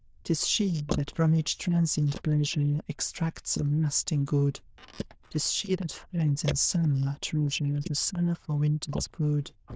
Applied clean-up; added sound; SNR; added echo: neural diffusion model UNIVERSE++.